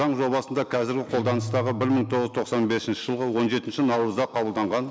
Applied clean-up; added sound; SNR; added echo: none; Guitar; 11 dB; none.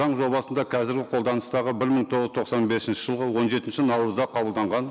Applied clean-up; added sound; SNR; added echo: none; none; none; none.